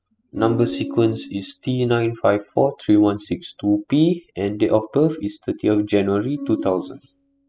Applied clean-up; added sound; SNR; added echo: classical method spectral subtraction.